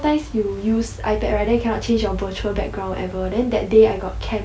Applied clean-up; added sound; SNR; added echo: none; none; none; none.